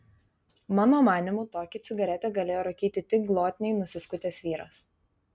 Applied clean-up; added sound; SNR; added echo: none; none; none; none.